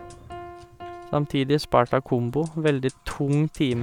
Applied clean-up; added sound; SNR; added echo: none; Fire + Piano; 19 dB; none.